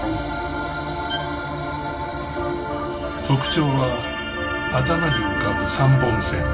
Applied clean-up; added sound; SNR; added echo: none; Bowed string instrument; 14 dB; reverberation time 0.2 s.